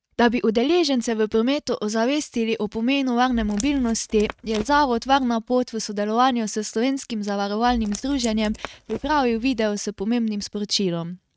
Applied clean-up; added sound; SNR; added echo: neural mask model RNNoise.